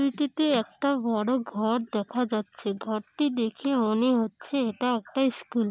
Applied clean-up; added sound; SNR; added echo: none; none; none; none.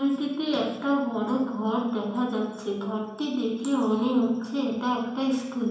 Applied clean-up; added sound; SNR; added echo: none; none; none; reverberation time 1.0 s.